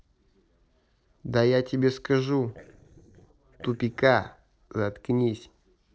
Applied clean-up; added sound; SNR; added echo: neural separator model SepFormer DNS4.